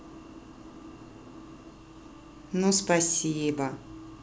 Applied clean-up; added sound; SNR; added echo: none; none; none; none.